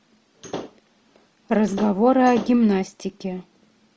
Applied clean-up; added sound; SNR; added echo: none; Slam / Wood; 12 dB; none.